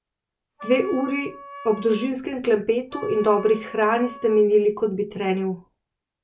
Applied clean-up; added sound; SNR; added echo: none; Wind instrument, woodwind instrument; 17 dB; none.